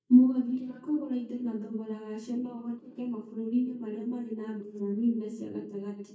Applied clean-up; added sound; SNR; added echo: neural mask model DeepFilterNet 3.